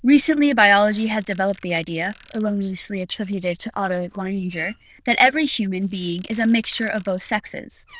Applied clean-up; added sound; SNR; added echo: neural diffusion model UNIVERSE++.